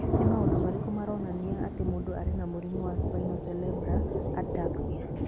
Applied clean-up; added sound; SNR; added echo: none; Thunder; -4 dB; none.